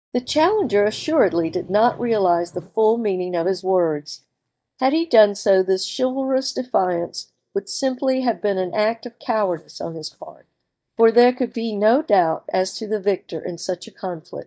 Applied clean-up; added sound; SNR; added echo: neural mask model DeepFilterNet 3.